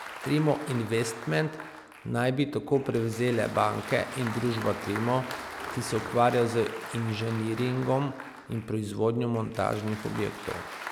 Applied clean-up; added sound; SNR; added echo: none; Applause; 12 dB; none.